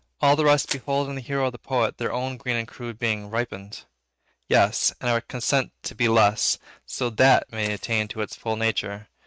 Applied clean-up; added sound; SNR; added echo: neural mask model RNNoise.